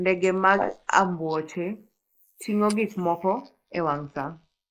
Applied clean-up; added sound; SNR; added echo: neural mask model Resemble Enhance denoiser.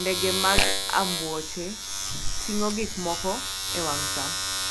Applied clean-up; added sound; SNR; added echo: none; Domestic sounds, home sounds; -3 dB; none.